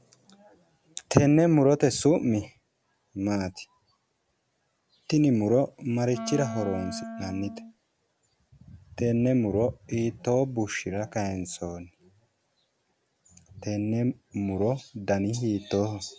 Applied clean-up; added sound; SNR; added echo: none; Wind instrument, woodwind instrument; 10 dB; none.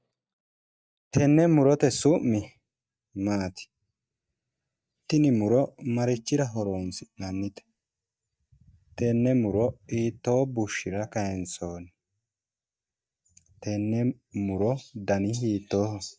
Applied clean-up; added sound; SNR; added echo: neural mask model DeepFilterNet 3.